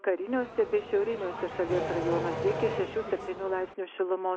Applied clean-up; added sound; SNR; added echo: none; Accelerating, revving, vroom; 6 dB; none.